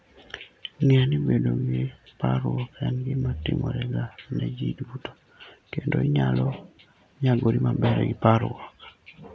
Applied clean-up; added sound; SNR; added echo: none; none; none; none.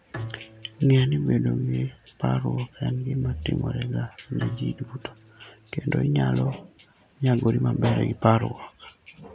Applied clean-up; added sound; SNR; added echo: none; Bowed string instrument; 19 dB; none.